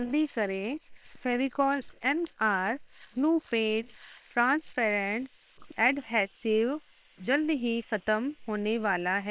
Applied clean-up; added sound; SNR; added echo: neural separator model SepFormer WHAM!.